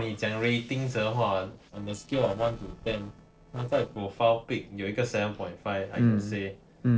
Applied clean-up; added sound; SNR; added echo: neural separator model SepFormer DNS4.